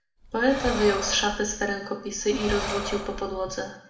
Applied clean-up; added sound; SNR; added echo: none; Breathing; 8 dB; reverberation time 0.7 s.